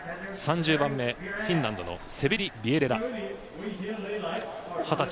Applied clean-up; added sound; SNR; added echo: none; none; none; none.